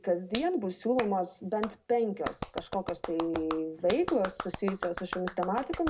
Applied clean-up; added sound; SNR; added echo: none; Clapping; 9 dB; reverberation time 0.2 s.